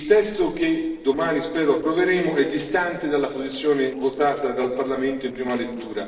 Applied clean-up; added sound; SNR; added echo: neural separator model SepFormer DNS4.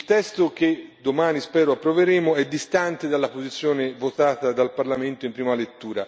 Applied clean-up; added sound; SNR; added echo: none; none; none; none.